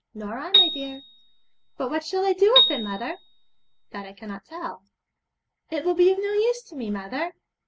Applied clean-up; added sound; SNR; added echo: none; Piano; -2 dB; none.